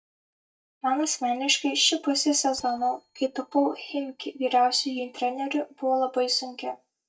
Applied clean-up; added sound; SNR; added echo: neural mask model DeepFilterNet 3.